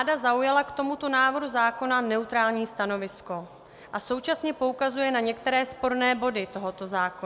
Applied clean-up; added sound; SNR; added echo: none; none; none; none.